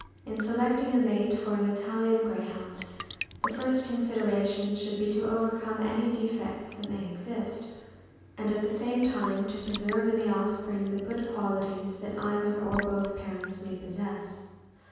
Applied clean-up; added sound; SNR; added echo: none; Raindrop / Drip / Trickle, dribble; 15 dB; reverberation time 1.2 s.